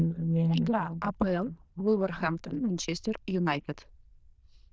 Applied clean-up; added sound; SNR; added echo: neural diffusion model UNIVERSE++.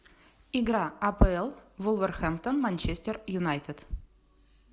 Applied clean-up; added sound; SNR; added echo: none; none; none; none.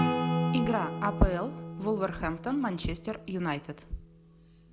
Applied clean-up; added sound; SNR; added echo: none; Acoustic guitar / Strum; 3 dB; none.